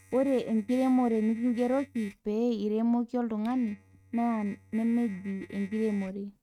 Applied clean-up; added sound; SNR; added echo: neural mask model RNNoise.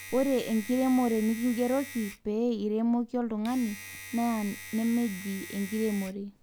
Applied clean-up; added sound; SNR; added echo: none; Domestic sounds, home sounds; 15 dB; none.